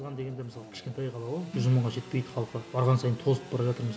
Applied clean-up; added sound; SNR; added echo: none; Sawing / Engine; 19 dB; none.